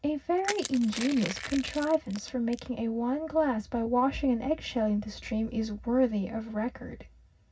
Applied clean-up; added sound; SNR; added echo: none; Crushing; 12 dB; reverberation time 0.4 s.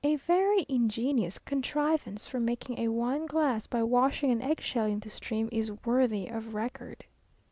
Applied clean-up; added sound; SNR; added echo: none; none; none; none.